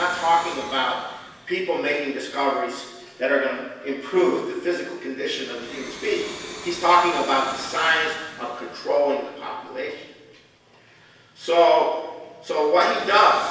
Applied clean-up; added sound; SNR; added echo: none; Domestic sounds, home sounds; 19 dB; reverberation time 1.2 s.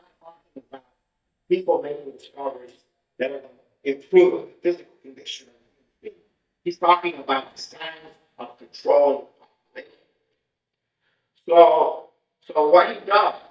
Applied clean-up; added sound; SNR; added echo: neural mask model DeepFilterNet 3.